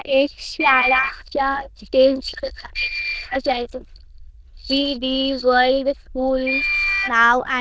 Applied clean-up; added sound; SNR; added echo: neural diffusion model UNIVERSE++.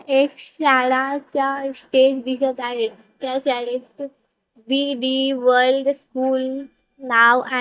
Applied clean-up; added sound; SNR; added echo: neural mask model DeepFilterNet 3.